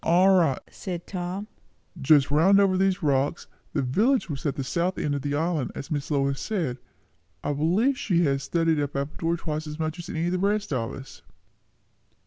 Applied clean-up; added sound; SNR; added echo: none; none; none; none.